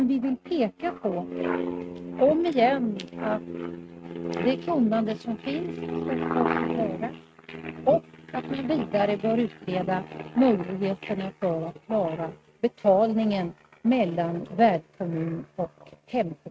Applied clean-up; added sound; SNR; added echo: neural mask model RNNoise.